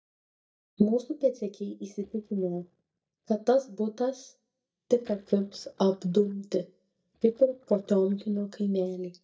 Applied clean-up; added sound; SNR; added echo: neural mask model DeepFilterNet 3.